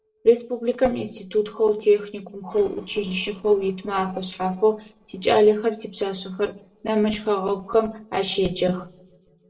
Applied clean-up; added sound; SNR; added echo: neural separator model SepFormer DNS4.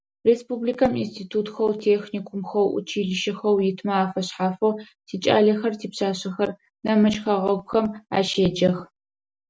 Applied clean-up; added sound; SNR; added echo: none; none; none; none.